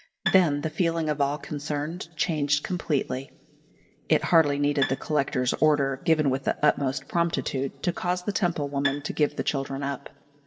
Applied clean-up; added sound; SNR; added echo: none; Bowed string instrument; 11 dB; reverberation time 1.2 s.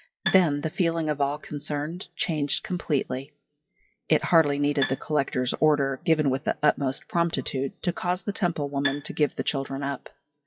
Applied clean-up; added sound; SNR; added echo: classical method WPE with log-MMSE.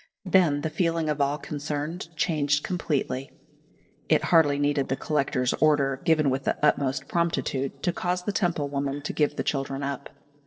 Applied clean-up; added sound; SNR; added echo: neural separator model SepFormer DNS4.